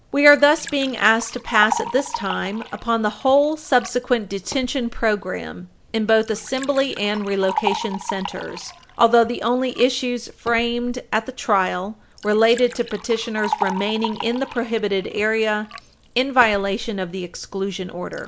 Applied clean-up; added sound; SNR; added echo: none; Liquid; 12 dB; none.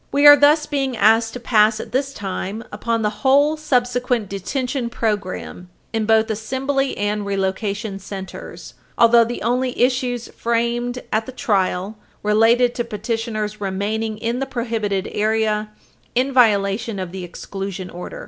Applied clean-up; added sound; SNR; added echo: none; none; none; none.